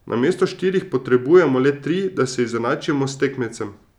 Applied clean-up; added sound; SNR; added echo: none; none; none; none.